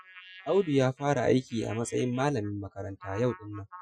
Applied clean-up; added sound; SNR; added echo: classical method Wiener filter.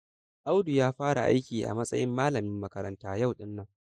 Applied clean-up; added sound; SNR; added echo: neural mask model Resemble Enhance denoiser.